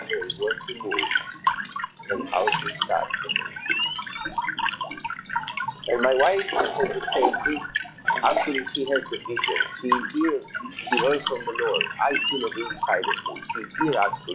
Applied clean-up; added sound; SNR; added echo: classical method log-MMSE.